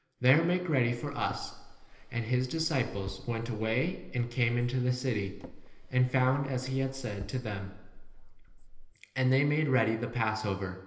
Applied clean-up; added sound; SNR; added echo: none; Drawer open or close; 14 dB; reverberation time 1.4 s.